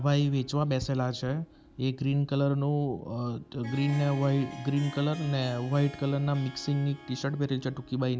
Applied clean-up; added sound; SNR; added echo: none; Harp; 18 dB; none.